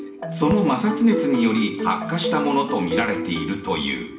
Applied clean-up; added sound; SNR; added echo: none; Crackle; 19 dB; reverberation time 0.8 s.